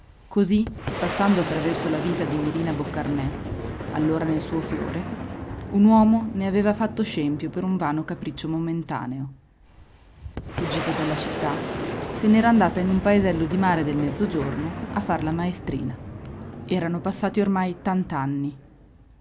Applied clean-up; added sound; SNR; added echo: none; Boom; 8 dB; none.